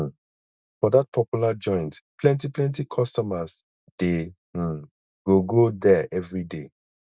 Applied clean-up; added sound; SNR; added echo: none; none; none; none.